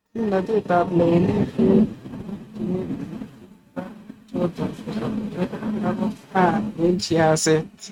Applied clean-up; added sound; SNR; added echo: neural mask model RNNoise.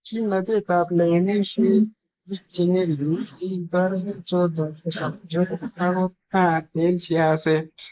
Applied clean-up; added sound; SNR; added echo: neural mask model Resemble Enhance denoiser.